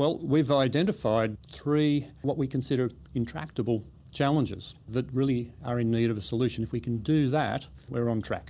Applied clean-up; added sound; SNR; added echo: none; none; none; none.